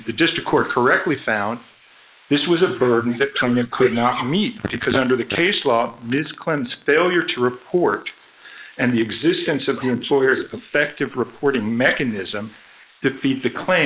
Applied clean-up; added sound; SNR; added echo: neural mask model Resemble Enhance denoiser.